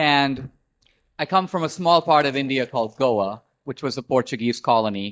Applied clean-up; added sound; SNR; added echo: neural mask model DeepFilterNet 3.